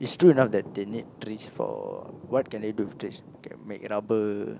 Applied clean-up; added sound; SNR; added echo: none; Thunder; 18 dB; none.